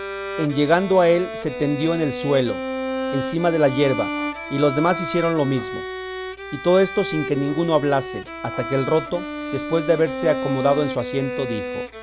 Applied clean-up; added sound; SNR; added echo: none; Bowed string instrument; 7 dB; none.